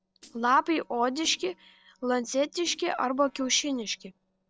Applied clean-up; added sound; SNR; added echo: neural separator model SepFormer DNS4.